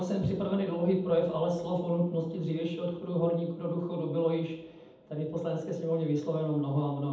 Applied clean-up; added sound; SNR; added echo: none; none; none; reverberation time 0.8 s.